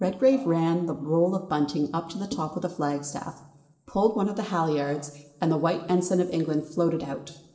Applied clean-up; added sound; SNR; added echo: neural separator model SepFormer DNS4.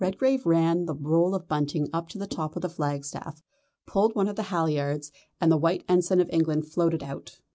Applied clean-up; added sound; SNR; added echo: none; none; none; none.